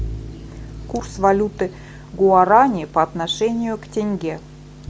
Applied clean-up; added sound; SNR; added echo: none; Bowed string instrument; 16 dB; none.